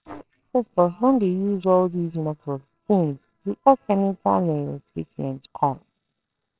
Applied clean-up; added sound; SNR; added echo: neural separator model SepFormer WHAMR!.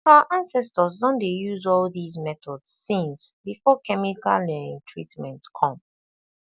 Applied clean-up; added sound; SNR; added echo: none; none; none; none.